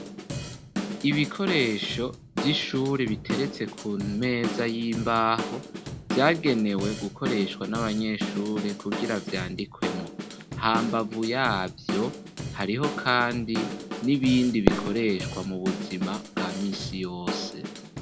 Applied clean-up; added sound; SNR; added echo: none; Fireworks + Drum / Drum kit; 5 dB; none.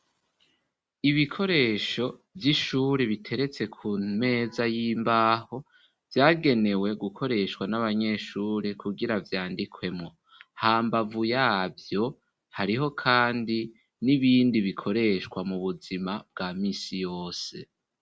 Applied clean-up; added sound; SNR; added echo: none; none; none; none.